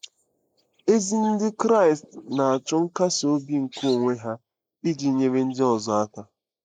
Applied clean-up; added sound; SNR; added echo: neural mask model Resemble Enhance denoiser.